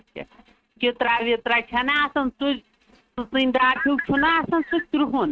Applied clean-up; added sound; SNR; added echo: neural mask model RNNoise.